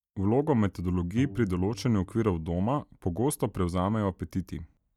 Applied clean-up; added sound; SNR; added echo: neural mask model DeepFilterNet 3.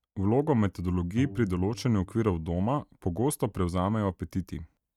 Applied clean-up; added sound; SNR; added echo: neural mask model RNNoise.